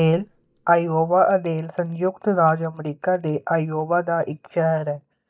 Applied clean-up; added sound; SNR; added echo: neural mask model DeepFilterNet 3.